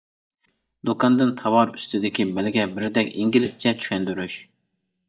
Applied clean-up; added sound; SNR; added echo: neural mask model DeepFilterNet 3.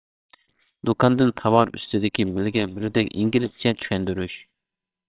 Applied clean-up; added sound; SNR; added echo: neural separator model SepFormer WHAMR!.